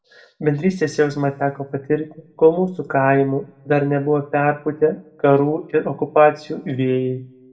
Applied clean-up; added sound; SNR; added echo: none; none; none; reverberation time 0.4 s.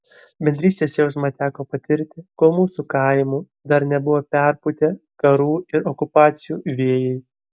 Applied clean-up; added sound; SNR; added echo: none; none; none; none.